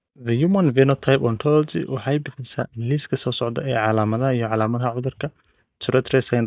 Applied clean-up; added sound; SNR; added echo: neural mask model DeepFilterNet 3.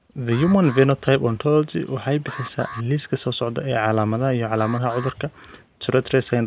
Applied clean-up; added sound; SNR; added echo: none; Alarm; 19 dB; none.